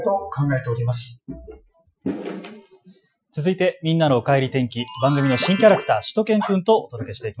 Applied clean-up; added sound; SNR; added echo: classical method Wiener filter.